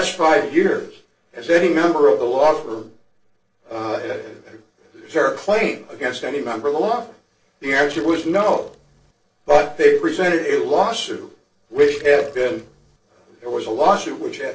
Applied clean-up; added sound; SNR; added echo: neural separator model SepFormer DNS4.